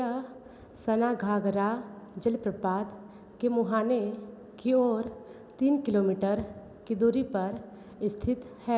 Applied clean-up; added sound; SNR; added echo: none; none; none; none.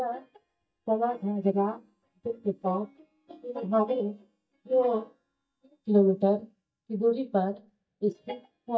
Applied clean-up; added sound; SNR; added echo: neural mask model DeepFilterNet 3.